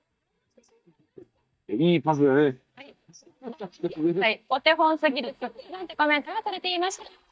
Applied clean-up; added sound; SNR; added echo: neural mask model DeepFilterNet 3.